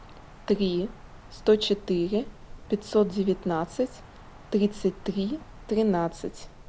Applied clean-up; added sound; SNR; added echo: none; Wind; 17 dB; none.